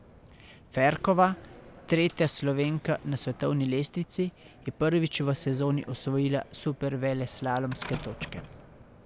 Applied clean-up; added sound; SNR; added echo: none; Slam; 18 dB; none.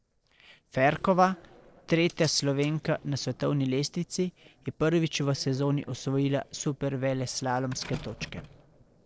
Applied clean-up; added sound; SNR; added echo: neural separator model SepFormer DNS4.